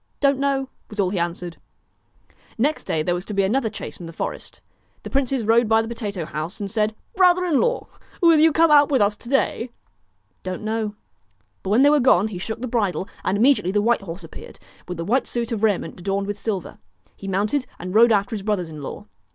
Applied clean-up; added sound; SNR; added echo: none; none; none; none.